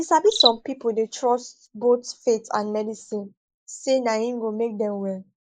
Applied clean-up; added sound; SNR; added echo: neural mask model Resemble Enhance denoiser.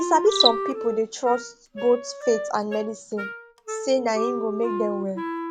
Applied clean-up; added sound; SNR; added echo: none; Cricket + Wind instrument, woodwind instrument; 4 dB; none.